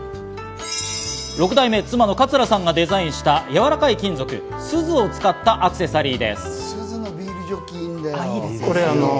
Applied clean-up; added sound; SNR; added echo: none; none; none; none.